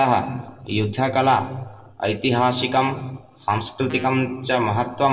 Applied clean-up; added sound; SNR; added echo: neural separator model SepFormer DNS4.